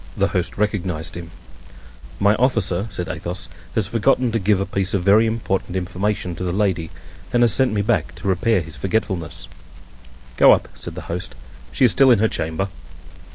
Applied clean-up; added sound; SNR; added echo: none; Crackle; 12 dB; none.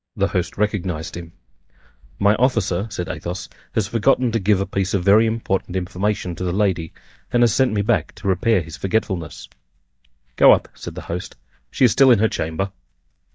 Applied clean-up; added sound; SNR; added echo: neural mask model DeepFilterNet 3.